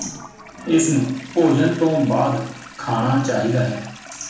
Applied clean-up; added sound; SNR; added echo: none; Toilet flush; 19 dB; reverberation time 0.5 s.